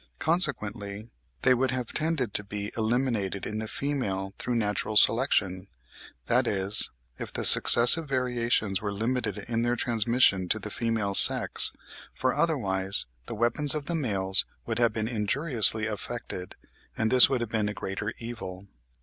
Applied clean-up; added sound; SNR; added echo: none; none; none; none.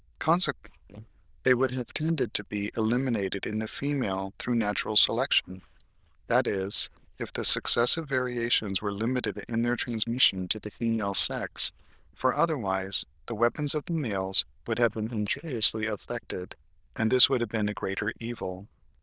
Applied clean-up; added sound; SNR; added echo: neural diffusion model UNIVERSE++.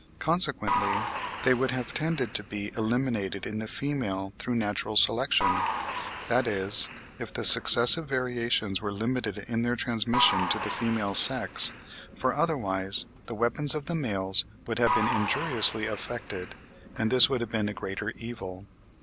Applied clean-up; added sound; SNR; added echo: none; Applause / Crowd; 6 dB; none.